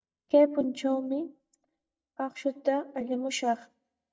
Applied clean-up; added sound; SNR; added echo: neural mask model DeepFilterNet 3.